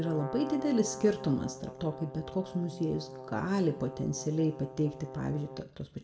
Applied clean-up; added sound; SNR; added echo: none; Brass instrument; 12 dB; reverberation time 0.5 s.